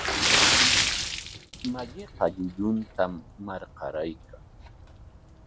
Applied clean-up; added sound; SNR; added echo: none; Splash, splatter; -5 dB; none.